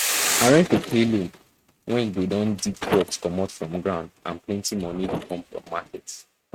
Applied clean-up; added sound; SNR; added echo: neural mask model RNNoise.